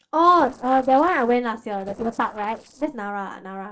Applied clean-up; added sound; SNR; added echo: neural separator model SepFormer DNS4.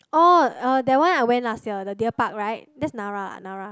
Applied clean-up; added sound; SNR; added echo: none; none; none; none.